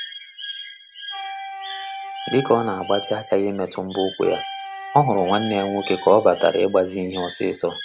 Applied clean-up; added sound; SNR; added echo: none; Wind instrument, woodwind instrument + Bird; 11 dB; none.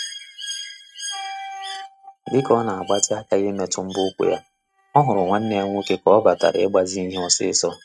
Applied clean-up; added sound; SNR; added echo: neural mask model RNNoise.